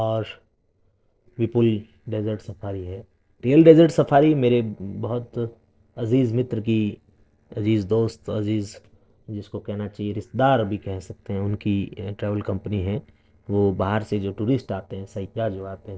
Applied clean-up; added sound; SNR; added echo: neural separator model SepFormer DNS4.